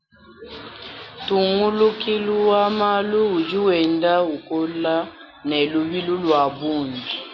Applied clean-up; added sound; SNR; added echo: none; none; none; none.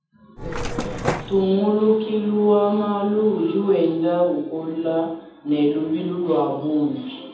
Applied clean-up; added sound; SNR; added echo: none; Mechanisms; 5 dB; reverberation time 0.8 s.